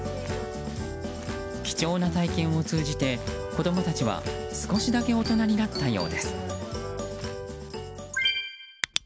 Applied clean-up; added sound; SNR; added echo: none; none; none; none.